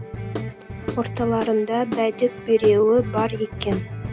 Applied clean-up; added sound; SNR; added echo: none; Guitar / Drum; 9 dB; none.